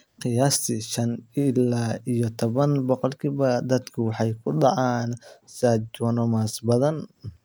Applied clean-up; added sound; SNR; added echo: none; none; none; none.